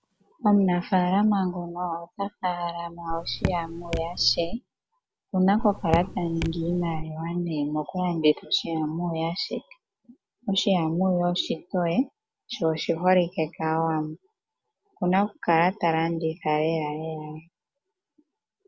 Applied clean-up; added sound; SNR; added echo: none; Raindrop / Drip; 5 dB; none.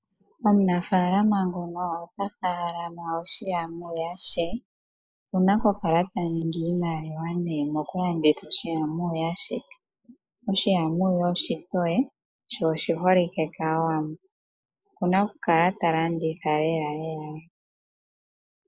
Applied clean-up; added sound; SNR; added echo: neural mask model Resemble Enhance denoiser.